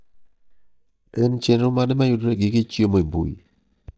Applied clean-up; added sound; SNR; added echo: neural mask model DeepFilterNet 3.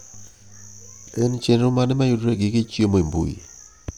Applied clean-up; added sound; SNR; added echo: none; none; none; none.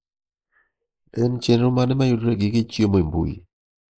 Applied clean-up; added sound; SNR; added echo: neural mask model Resemble Enhance denoiser.